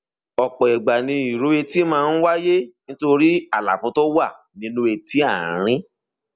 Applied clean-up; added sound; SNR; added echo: none; none; none; none.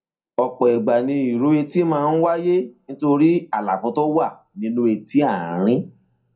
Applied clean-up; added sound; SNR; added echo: none; none; none; reverberation time 0.2 s.